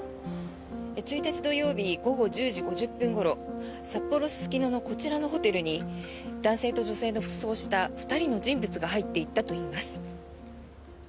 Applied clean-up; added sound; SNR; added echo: none; none; none; none.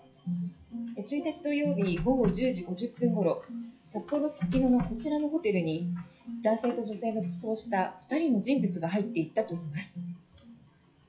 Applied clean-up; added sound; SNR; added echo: classical method WPE with log-MMSE.